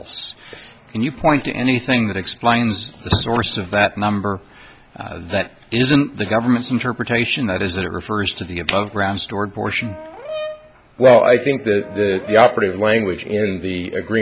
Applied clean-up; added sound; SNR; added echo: none; Brass instrument; 13 dB; none.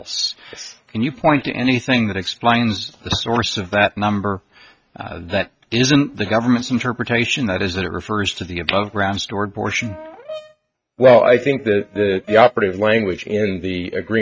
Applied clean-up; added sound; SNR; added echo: neural mask model RNNoise.